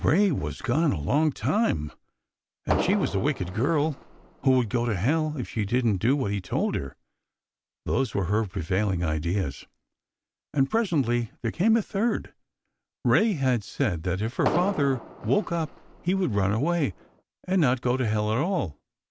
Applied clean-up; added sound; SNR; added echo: none; Fireworks; 9 dB; none.